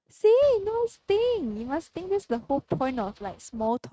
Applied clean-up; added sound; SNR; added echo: neural mask model RNNoise.